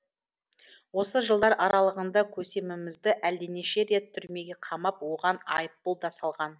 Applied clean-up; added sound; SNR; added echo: none; none; none; none.